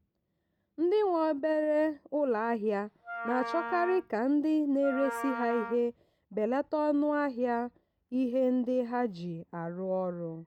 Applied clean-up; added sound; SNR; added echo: none; Wind instrument, woodwind instrument; 9 dB; none.